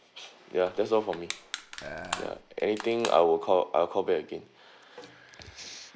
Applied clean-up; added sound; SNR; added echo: none; Crushing + Burping, eructation; 11 dB; none.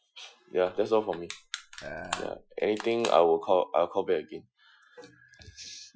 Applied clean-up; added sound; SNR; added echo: classical method Wiener filter.